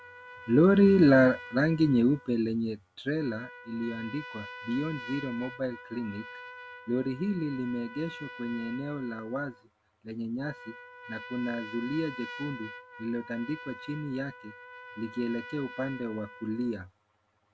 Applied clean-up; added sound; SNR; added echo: none; Trumpet; 16 dB; none.